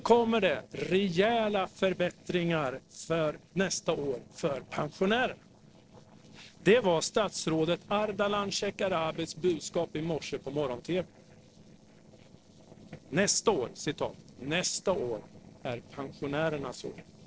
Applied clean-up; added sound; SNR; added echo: neural separator model SepFormer DNS4.